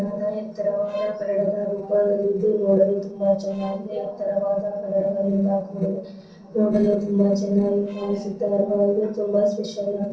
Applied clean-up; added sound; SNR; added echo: neural separator model SepFormer DNS4.